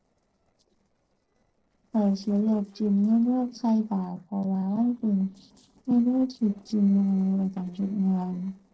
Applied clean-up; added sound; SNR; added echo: neural separator model SepFormer DNS4.